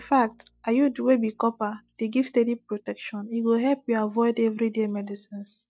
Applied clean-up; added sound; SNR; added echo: classical method log-MMSE.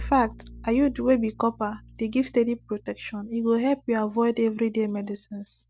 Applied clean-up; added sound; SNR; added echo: none; Bowed string instrument; 19 dB; none.